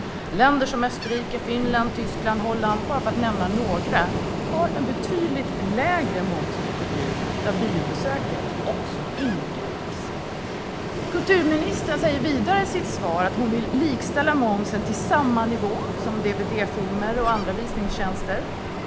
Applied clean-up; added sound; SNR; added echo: none; Ocean; 3 dB; none.